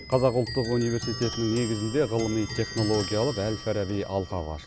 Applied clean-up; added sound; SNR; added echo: none; Clock; 10 dB; none.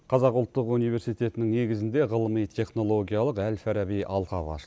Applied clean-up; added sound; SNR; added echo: none; none; none; none.